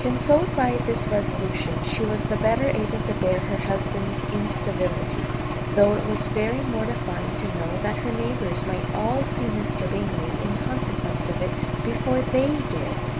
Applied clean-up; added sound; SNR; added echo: none; Engine / Aircraft; 0 dB; none.